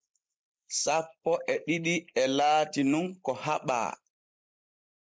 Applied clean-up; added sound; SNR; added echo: neural mask model Resemble Enhance denoiser.